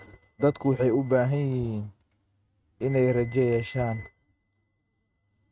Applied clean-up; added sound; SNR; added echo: neural mask model RNNoise.